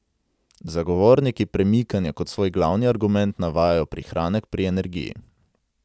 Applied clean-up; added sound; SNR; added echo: none; none; none; none.